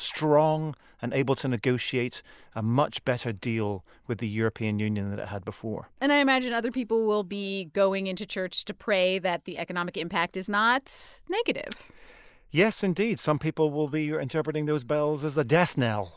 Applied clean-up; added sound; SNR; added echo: neural mask model Resemble Enhance denoiser.